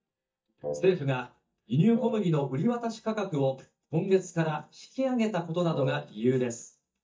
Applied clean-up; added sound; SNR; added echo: neural mask model DeepFilterNet 3.